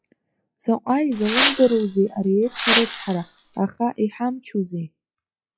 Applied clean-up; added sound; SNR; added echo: classical method log-MMSE.